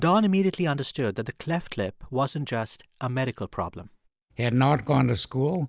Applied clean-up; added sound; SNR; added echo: none; none; none; none.